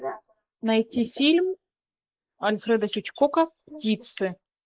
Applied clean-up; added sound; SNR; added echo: neural mask model Resemble Enhance denoiser.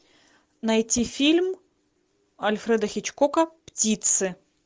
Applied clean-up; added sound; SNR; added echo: none; none; none; none.